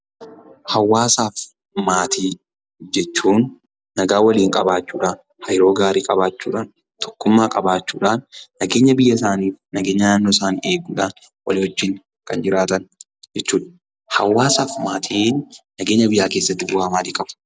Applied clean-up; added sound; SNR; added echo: none; none; none; none.